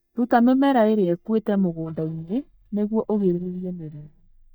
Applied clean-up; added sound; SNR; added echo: neural mask model DeepFilterNet 3.